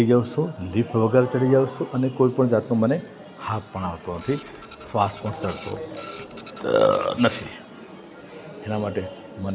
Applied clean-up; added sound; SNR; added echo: none; Printer; 19 dB; none.